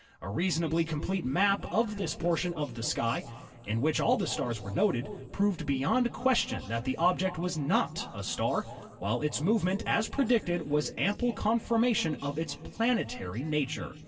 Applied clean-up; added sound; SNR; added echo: neural separator model SepFormer DNS4.